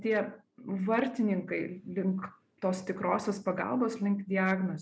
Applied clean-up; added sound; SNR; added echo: none; none; none; none.